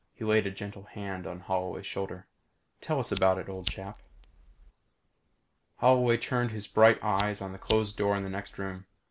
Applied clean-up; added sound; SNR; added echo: none; Fire; 13 dB; none.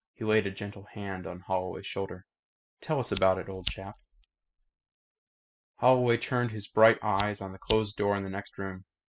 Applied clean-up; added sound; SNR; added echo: classical method spectral subtraction.